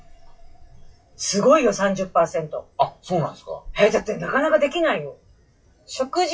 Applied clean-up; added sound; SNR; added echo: classical method WPE with log-MMSE.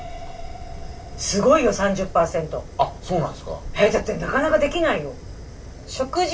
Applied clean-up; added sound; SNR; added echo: none; Fire; 12 dB; reverberation time 0.2 s.